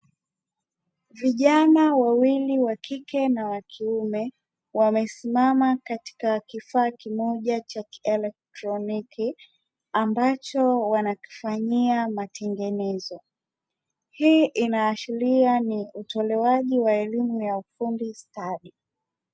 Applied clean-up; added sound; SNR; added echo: none; none; none; none.